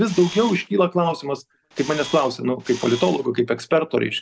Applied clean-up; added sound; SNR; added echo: none; Camera; 14 dB; none.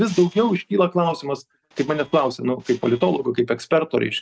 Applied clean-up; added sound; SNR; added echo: neural mask model RNNoise.